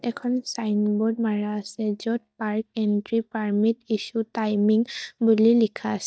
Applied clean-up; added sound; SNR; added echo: neural mask model DeepFilterNet 3.